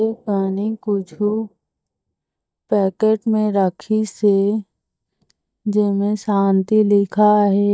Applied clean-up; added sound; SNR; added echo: neural mask model DeepFilterNet 3.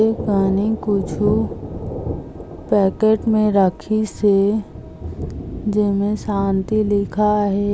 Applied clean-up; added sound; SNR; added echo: none; Thunder; 10 dB; none.